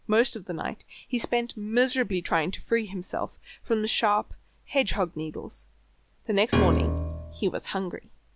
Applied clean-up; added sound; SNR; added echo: none; Piano; -1 dB; none.